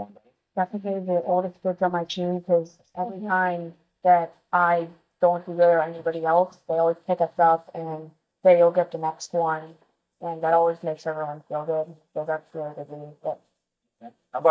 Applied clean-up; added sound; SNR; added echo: neural mask model DeepFilterNet 3.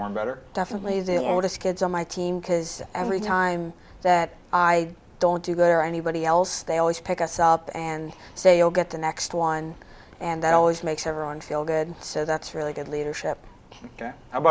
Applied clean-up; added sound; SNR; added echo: none; none; none; none.